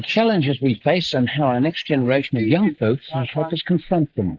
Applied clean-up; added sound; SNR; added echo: neural mask model Resemble Enhance denoiser.